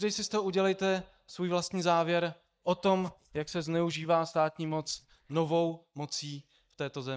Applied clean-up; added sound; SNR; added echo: neural mask model DeepFilterNet 3.